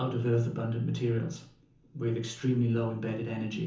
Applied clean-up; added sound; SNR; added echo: none; none; none; reverberation time 0.7 s.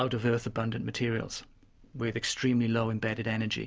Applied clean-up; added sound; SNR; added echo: none; none; none; none.